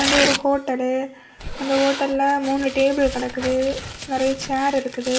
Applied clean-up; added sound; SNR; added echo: none; Tearing; 7 dB; none.